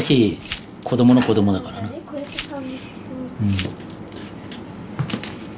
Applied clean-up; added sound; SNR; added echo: none; Glass; 17 dB; none.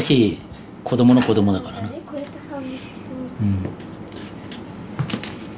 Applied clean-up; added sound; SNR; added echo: none; none; none; none.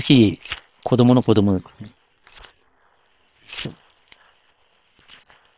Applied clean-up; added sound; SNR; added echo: neural separator model SepFormer WHAM!.